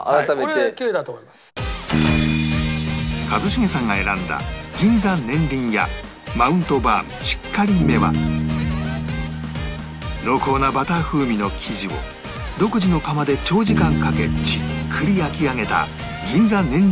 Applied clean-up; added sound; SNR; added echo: none; Bass guitar; 6 dB; none.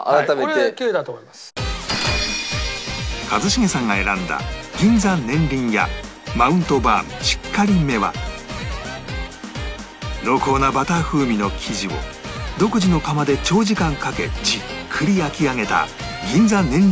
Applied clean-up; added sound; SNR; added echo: none; none; none; none.